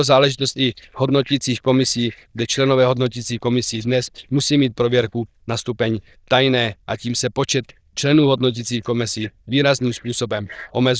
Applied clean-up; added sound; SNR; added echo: neural diffusion model UNIVERSE++.